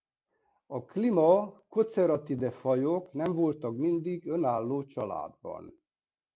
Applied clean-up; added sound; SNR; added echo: none; none; none; none.